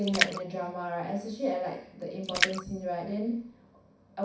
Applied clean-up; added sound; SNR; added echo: none; Splash, splatter; 2 dB; reverberation time 0.6 s.